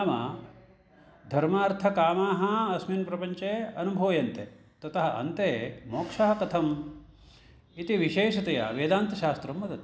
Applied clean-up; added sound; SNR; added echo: none; none; none; none.